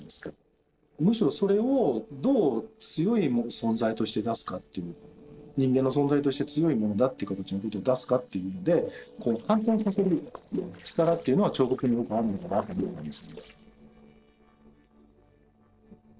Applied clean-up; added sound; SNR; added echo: neural separator model SepFormer DNS4.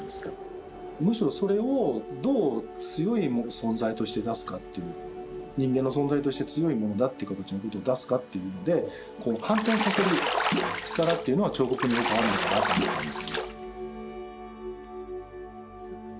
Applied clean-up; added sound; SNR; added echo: none; Bathtub (filling or washing) / Splash, splatter; 1 dB; none.